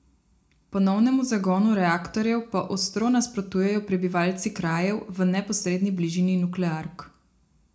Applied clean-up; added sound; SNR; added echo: none; none; none; reverberation time 0.3 s.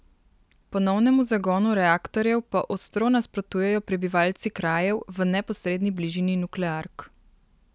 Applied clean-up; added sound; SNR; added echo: none; none; none; none.